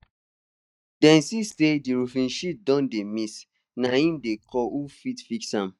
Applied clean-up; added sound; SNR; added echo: neural mask model DeepFilterNet 3.